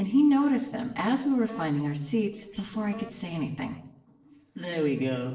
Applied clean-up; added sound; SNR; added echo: neural separator model SepFormer DNS4.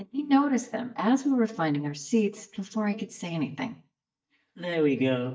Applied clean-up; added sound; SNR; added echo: neural mask model DeepFilterNet 3.